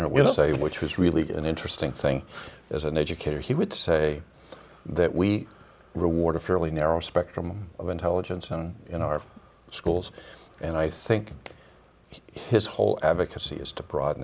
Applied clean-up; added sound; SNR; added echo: none; none; none; none.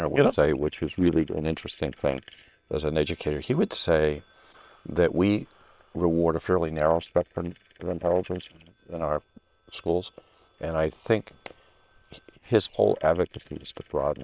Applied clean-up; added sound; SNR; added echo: neural separator model SepFormer WHAM!.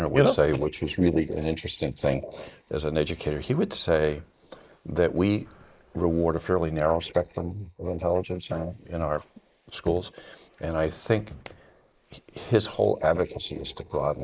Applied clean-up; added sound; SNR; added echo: neural mask model Resemble Enhance denoiser.